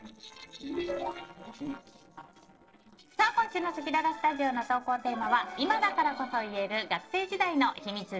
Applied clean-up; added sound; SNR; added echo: neural separator model SepFormer DNS4.